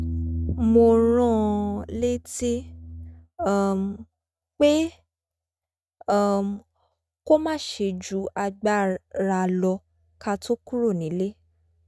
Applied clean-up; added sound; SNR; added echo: neural mask model RNNoise.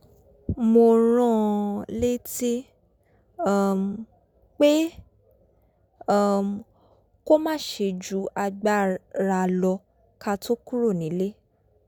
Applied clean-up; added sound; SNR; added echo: none; none; none; none.